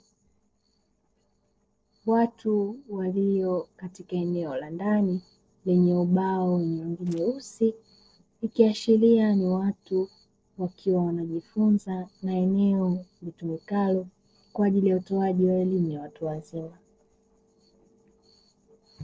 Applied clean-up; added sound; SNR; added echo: neural separator model SepFormer DNS4.